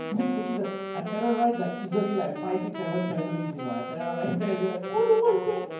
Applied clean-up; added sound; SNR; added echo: none; Wind instrument, woodwind instrument; 8 dB; reverberation time 0.9 s.